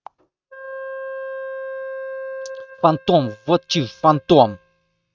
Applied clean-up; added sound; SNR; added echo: neural mask model RNNoise.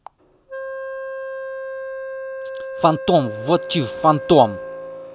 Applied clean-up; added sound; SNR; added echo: none; Wind instrument, woodwind instrument; 9 dB; none.